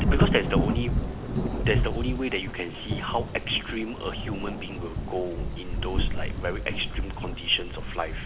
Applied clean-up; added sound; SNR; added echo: none; Thunder / Rain; -3 dB; none.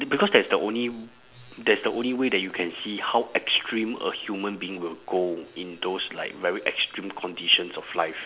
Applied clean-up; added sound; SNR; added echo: none; none; none; none.